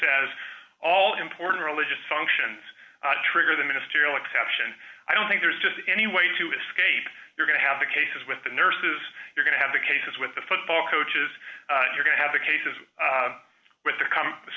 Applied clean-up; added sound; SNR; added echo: none; none; none; none.